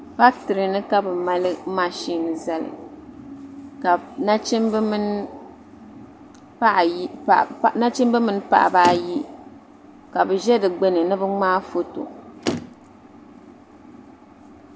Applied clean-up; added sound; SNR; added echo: none; Motor vehicle (road); 9 dB; none.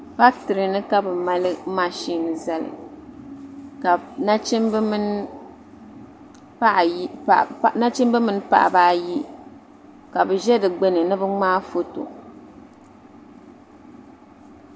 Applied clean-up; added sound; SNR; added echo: none; none; none; none.